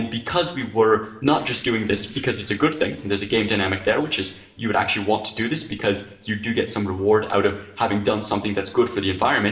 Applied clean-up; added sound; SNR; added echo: neural separator model SepFormer DNS4.